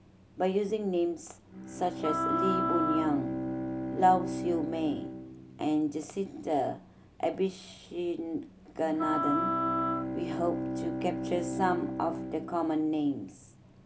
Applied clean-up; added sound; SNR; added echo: none; Wind instrument, woodwind instrument + Bowed string instrument; 3 dB; none.